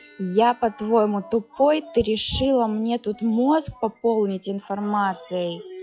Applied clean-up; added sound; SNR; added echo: classical method log-MMSE.